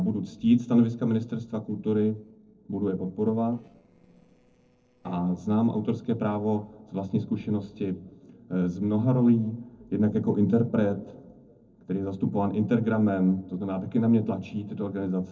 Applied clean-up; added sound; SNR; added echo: neural separator model SepFormer DNS4.